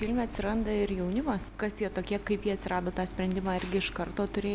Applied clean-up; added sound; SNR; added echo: none; none; none; none.